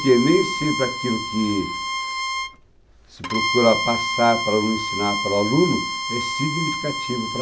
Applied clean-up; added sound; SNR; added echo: none; Bowed string instrument; 3 dB; none.